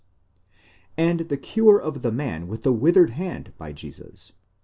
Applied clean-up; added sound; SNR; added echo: none; none; none; none.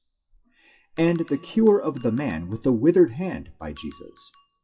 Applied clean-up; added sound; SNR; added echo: classical method WPE with log-MMSE.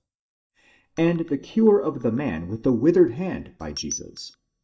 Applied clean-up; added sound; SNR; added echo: neural mask model DeepFilterNet 3.